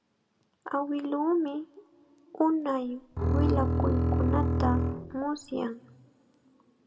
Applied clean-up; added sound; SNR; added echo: none; Bowed string instrument; -5 dB; reverberation time 2.0 s.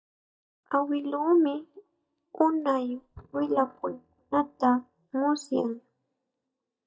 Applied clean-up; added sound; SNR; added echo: neural mask model DeepFilterNet 3.